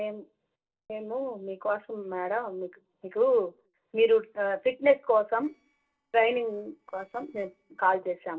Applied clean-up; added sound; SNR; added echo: neural separator model SepFormer DNS4.